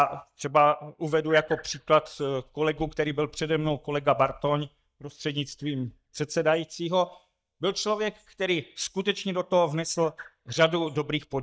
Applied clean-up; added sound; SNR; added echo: neural mask model DeepFilterNet 3.